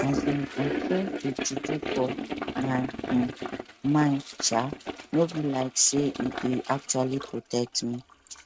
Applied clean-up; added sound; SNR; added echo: neural mask model RNNoise.